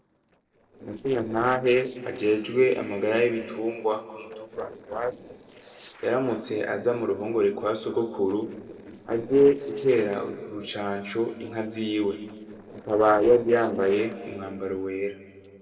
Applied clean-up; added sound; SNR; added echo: neural separator model SepFormer DNS4.